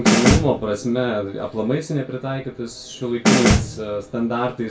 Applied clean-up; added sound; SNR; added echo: none; Snare drum; -4 dB; reverberation time 0.2 s.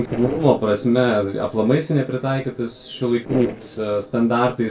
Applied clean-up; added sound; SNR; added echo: neural separator model SepFormer DNS4.